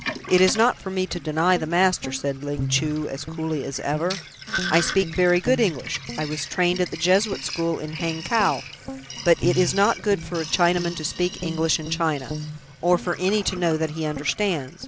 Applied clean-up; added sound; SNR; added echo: none; Guitar + Sink (filling or washing); 10 dB; none.